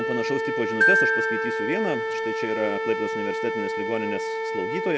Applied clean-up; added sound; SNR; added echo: none; Wind instrument, woodwind instrument + Glockenspiel; -4 dB; none.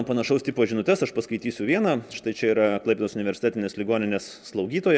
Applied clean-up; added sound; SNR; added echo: none; none; none; none.